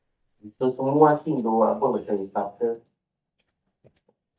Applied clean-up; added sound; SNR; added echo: neural mask model DeepFilterNet 3.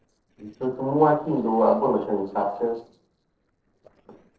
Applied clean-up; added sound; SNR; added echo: neural separator model SepFormer DNS4.